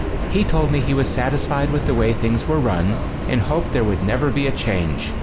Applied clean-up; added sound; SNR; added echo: none; Subway, metro, underground; 3 dB; none.